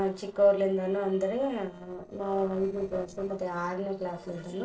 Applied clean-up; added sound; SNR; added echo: neural separator model SepFormer DNS4.